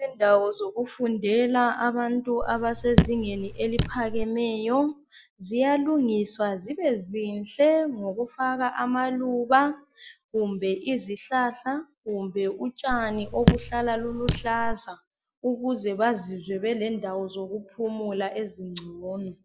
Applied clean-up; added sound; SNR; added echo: none; Raindrop / Drip; 0 dB; none.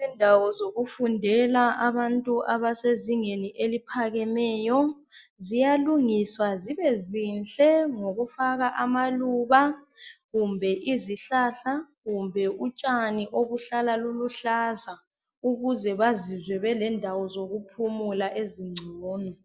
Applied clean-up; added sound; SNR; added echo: none; none; none; none.